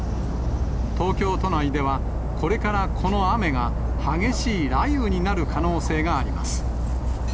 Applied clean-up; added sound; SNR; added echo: none; Dog; -2 dB; none.